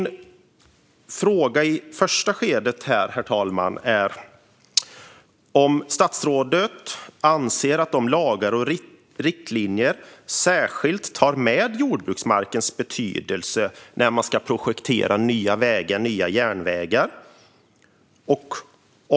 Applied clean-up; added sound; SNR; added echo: none; none; none; none.